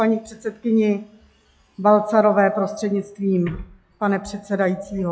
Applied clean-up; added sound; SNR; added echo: classical method log-MMSE.